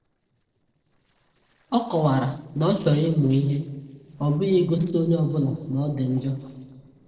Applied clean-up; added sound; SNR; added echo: neural separator model SepFormer DNS4.